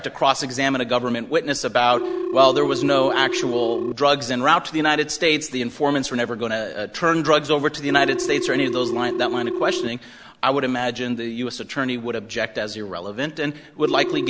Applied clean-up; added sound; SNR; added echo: none; Telephone; 8 dB; none.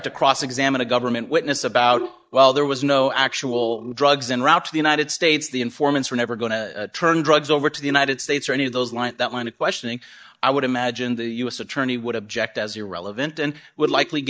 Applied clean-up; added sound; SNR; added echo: neural mask model DeepFilterNet 3.